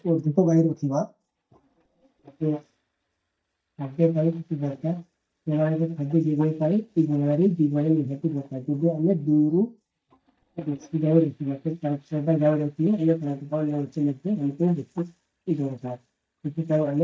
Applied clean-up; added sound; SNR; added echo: neural mask model DeepFilterNet 3.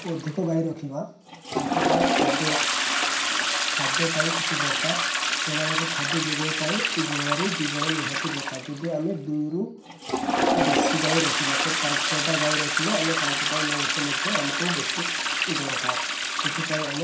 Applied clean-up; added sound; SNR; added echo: none; Toilet flush; -5 dB; reverberation time 0.5 s.